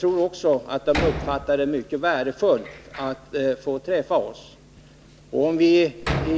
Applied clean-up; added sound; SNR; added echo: none; Door; 11 dB; none.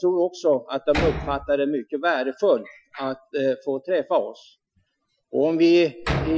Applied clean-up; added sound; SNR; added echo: classical method Wiener filter.